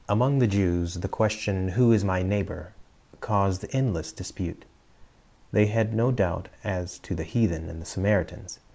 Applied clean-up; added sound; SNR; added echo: none; none; none; none.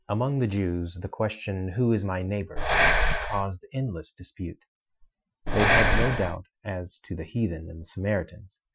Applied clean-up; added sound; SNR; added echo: classical method Wiener filter.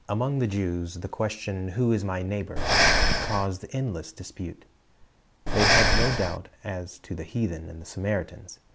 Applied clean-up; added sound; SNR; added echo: none; Breathing; -4 dB; none.